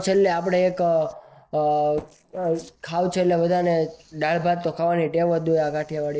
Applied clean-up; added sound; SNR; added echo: neural separator model SepFormer DNS4.